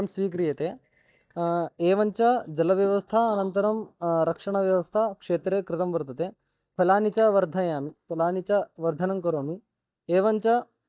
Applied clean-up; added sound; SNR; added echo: neural mask model DeepFilterNet 3.